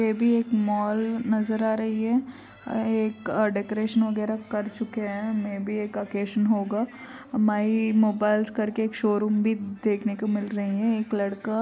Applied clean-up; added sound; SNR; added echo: none; none; none; none.